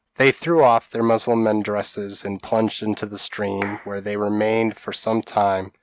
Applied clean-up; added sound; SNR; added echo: neural mask model RNNoise.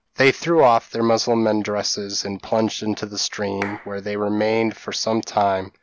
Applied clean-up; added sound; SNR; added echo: none; Clapping; 17 dB; none.